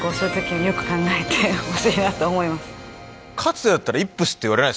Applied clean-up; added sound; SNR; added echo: none; Harmonica; 15 dB; none.